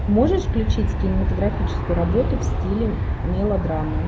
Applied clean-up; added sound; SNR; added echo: none; Aircraft; -1 dB; none.